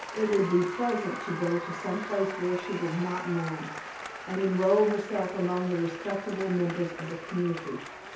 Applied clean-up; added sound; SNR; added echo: none; Applause; 10 dB; reverberation time 0.5 s.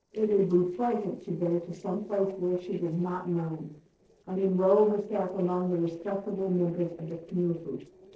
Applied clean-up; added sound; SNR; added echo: neural separator model SepFormer DNS4.